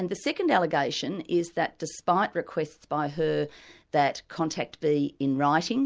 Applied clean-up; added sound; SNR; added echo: none; none; none; none.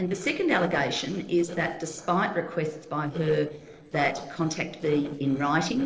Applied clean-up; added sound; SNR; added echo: neural separator model SepFormer DNS4.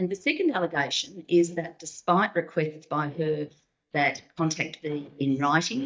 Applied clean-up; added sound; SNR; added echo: neural mask model DeepFilterNet 3.